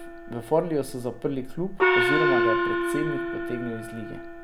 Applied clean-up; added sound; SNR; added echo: none; Gong; -4 dB; none.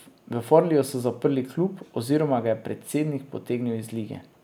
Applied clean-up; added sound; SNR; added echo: none; none; none; none.